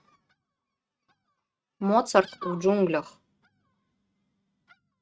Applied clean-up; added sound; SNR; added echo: neural mask model RNNoise.